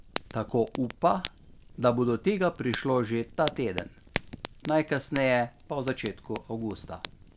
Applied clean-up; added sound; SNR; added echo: none; Fire; 7 dB; none.